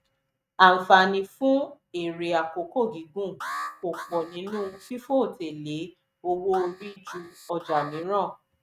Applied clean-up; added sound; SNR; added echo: neural mask model RNNoise.